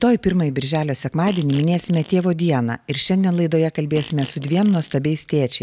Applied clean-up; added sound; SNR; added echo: none; Fart; 19 dB; none.